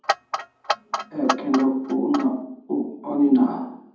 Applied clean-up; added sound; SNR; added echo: none; Clock; 5 dB; reverberation time 0.8 s.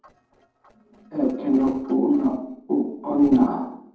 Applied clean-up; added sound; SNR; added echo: neural separator model SepFormer DNS4.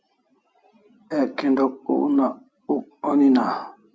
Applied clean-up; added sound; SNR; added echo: none; none; none; none.